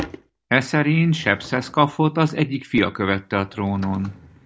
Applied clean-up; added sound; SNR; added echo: none; Drawer open or close / Wood; 19 dB; none.